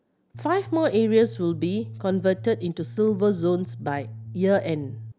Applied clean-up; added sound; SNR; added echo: none; Bass guitar; 14 dB; none.